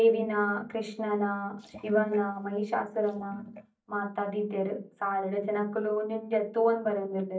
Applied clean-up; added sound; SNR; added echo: neural mask model DeepFilterNet 3.